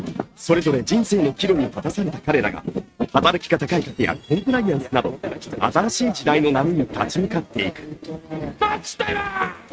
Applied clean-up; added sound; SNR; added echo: neural mask model RNNoise.